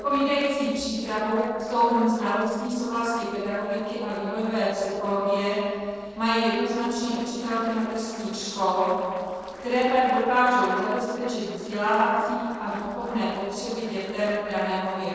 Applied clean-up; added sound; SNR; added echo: neural separator model SepFormer DNS4.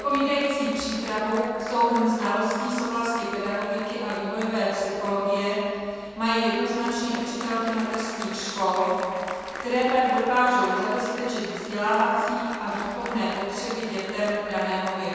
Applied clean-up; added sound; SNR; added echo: none; Applause; 14 dB; reverberation time 2.1 s.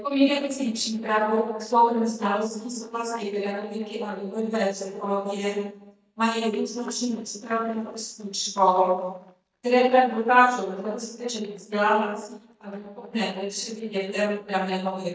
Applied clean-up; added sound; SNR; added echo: neural mask model DeepFilterNet 3.